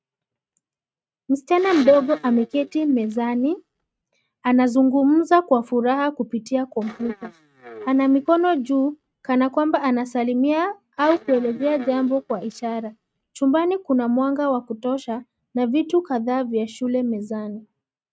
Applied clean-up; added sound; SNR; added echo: neural mask model RNNoise.